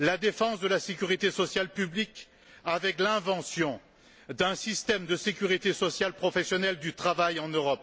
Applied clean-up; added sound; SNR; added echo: none; none; none; none.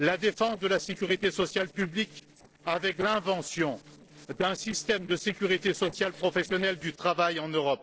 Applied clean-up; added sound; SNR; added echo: neural separator model SepFormer DNS4.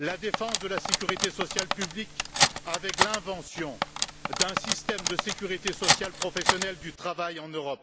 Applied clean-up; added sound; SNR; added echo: none; Cutlery, silverware; -5 dB; none.